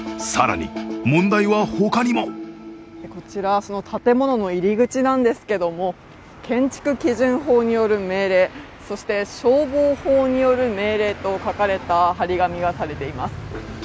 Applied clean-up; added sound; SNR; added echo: none; none; none; none.